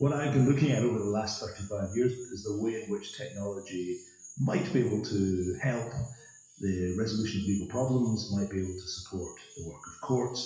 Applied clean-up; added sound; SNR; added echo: classical method WPE with log-MMSE.